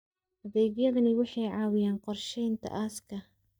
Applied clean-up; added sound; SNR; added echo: neural mask model DeepFilterNet 3.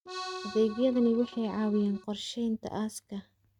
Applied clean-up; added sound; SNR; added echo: neural mask model RNNoise.